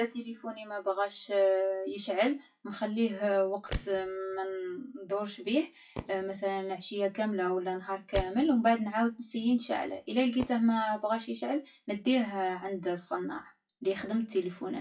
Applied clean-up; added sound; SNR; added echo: classical method WPE with log-MMSE.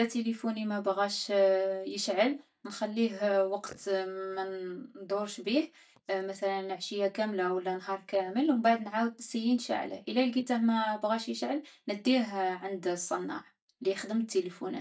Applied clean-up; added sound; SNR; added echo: neural mask model DeepFilterNet 3.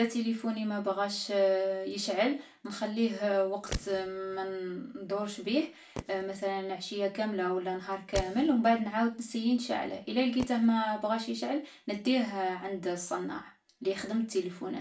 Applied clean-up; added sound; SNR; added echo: none; Fireworks; 15 dB; reverberation time 0.3 s.